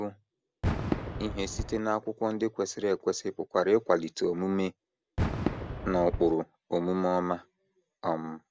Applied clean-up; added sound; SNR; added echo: none; Fireworks; 7 dB; none.